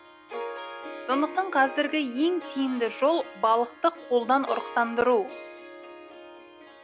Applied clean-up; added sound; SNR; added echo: none; Harp; 13 dB; none.